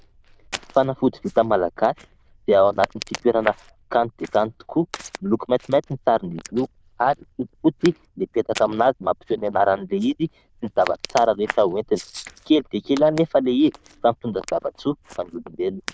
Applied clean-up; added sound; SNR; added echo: neural diffusion model UNIVERSE++.